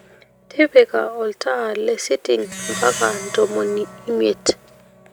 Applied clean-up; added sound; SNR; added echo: none; Plucked string instrument; 15 dB; none.